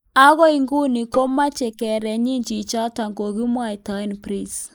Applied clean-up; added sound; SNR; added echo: neural mask model Resemble Enhance denoiser.